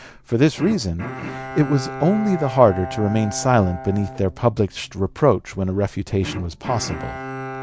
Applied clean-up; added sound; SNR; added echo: none; Bowed string instrument; 12 dB; none.